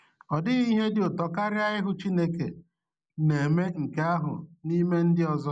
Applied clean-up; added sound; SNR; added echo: none; none; none; none.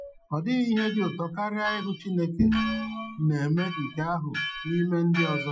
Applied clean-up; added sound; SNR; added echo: classical method Wiener filter.